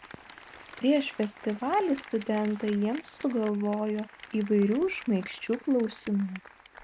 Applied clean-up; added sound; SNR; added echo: none; Applause; 19 dB; none.